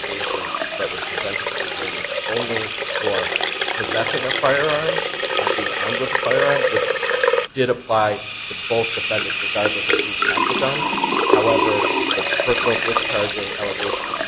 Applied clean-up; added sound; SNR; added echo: none; Sink (filling or washing) / Water tap, faucet; -3 dB; none.